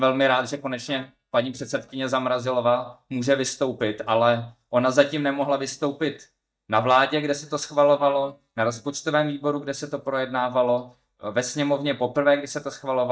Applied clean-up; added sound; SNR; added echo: neural mask model DeepFilterNet 3.